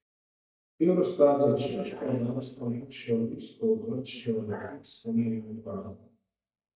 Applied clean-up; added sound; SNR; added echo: neural mask model DeepFilterNet 3.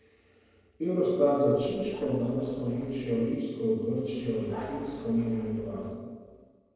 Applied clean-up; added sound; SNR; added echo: neural separator model SepFormer DNS4.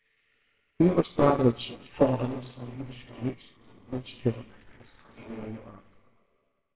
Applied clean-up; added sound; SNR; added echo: neural separator model SepFormer WHAMR!.